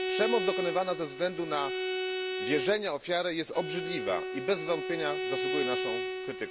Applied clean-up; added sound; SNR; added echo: none; Bowed string instrument; 2 dB; none.